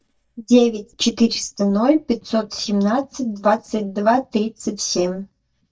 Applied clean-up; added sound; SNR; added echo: neural mask model DeepFilterNet 3.